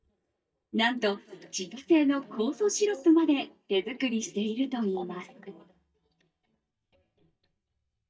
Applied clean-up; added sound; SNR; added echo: neural mask model DeepFilterNet 3.